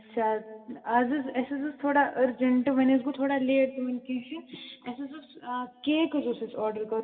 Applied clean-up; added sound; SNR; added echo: none; none; none; reverberation time 1.9 s.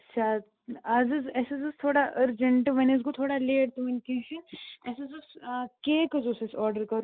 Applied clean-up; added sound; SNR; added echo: none; none; none; none.